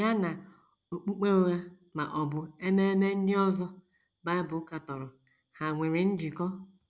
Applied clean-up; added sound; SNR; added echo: none; none; none; none.